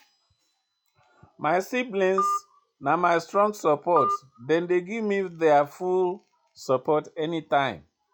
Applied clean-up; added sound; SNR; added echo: classical method log-MMSE.